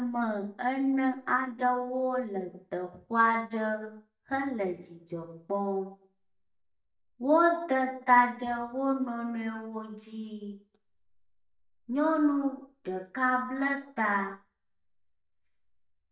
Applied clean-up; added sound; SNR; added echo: neural mask model DeepFilterNet 3.